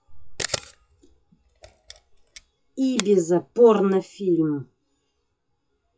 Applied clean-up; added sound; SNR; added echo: classical method WPE with log-MMSE.